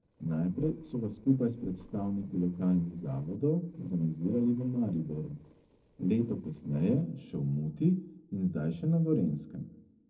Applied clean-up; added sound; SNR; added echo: neural separator model SepFormer DNS4.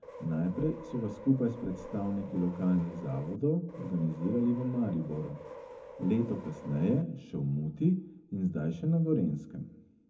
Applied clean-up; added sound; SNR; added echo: none; Subway, metro, underground; 15 dB; reverberation time 0.3 s.